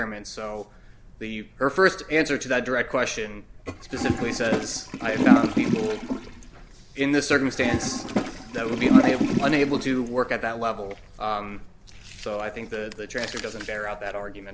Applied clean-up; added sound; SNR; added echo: none; Toilet flush; -2 dB; none.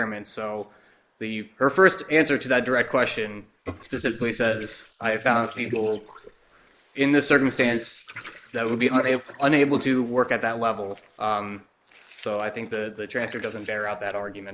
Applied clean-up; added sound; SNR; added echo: neural mask model Resemble Enhance denoiser.